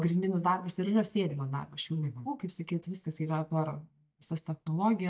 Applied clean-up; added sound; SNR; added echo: neural mask model DeepFilterNet 3.